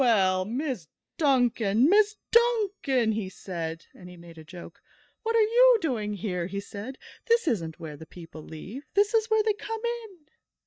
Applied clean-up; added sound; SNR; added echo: neural mask model DeepFilterNet 3.